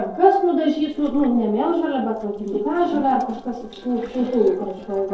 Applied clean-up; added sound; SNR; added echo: neural separator model SepFormer DNS4.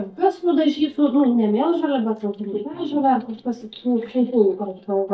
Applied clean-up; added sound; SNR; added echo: neural mask model DeepFilterNet 3.